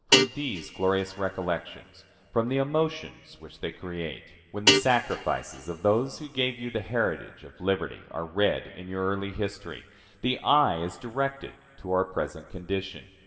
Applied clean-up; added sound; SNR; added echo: none; Guitar; 2 dB; reverberation time 2.5 s.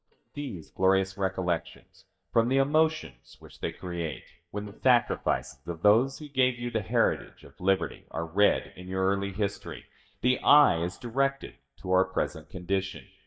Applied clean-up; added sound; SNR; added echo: neural mask model DeepFilterNet 3.